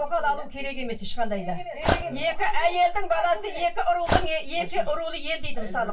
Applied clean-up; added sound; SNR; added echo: none; Dog; 5 dB; reverberation time 0.2 s.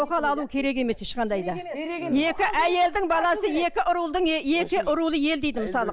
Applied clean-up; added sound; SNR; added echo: none; none; none; none.